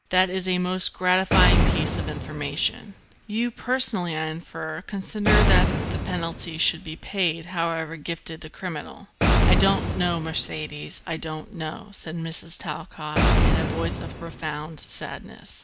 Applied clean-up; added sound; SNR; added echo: none; Boom; -1 dB; none.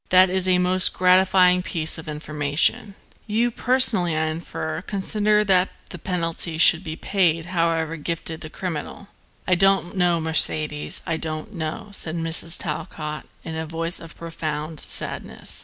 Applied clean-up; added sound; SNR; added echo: none; none; none; none.